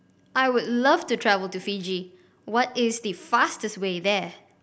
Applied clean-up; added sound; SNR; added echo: none; none; none; none.